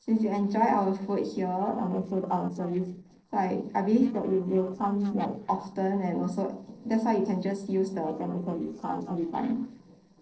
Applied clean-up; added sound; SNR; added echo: neural separator model SepFormer DNS4.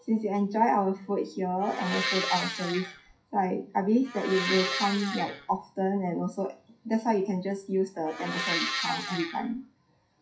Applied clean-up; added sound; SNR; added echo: classical method WPE with log-MMSE.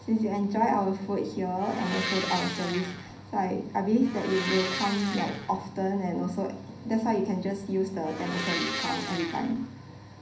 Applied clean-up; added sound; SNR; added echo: none; Domestic sounds, home sounds; 6 dB; reverberation time 0.6 s.